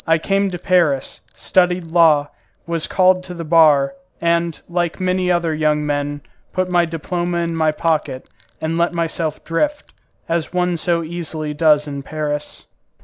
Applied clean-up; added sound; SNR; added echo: none; Bell; 9 dB; none.